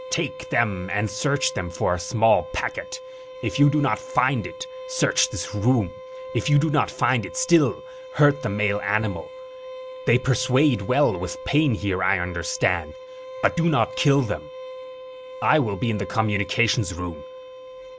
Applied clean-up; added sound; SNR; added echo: none; Bowed string instrument; 14 dB; none.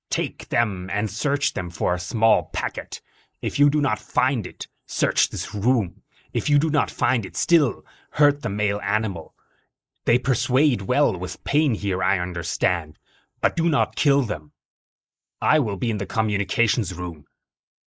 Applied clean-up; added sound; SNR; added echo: neural mask model Resemble Enhance denoiser.